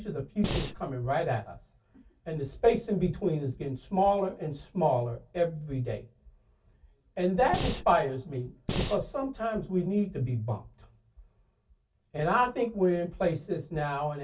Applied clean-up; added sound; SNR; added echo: none; Breathing; 2 dB; reverberation time 0.2 s.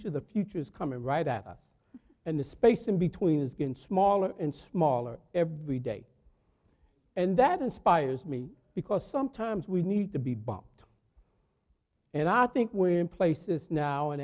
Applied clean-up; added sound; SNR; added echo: none; none; none; none.